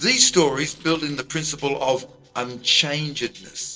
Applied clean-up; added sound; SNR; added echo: neural separator model SepFormer DNS4.